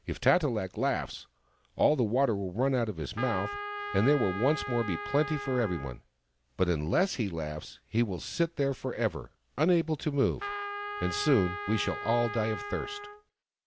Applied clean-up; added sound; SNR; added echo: none; Trumpet; 8 dB; none.